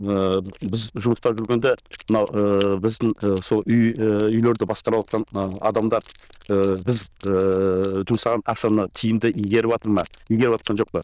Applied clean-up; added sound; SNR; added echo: neural diffusion model UNIVERSE++.